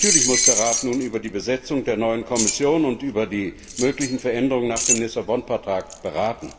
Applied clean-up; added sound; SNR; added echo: none; Keys jangling; 2 dB; reverberation time 1.6 s.